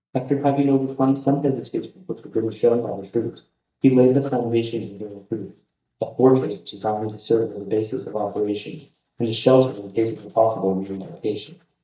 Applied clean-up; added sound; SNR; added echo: neural mask model DeepFilterNet 3.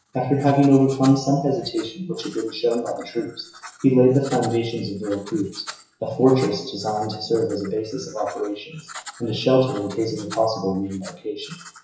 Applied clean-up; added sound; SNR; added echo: classical method WPE with log-MMSE.